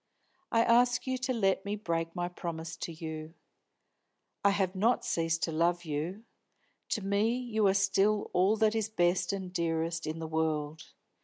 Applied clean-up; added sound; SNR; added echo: none; none; none; none.